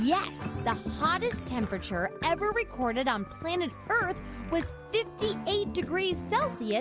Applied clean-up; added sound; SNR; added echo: none; Bowed string instrument; 19 dB; none.